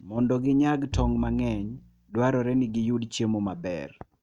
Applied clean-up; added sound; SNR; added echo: neural mask model RNNoise.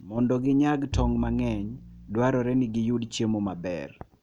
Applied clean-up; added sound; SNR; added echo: none; Bowed string instrument; 9 dB; none.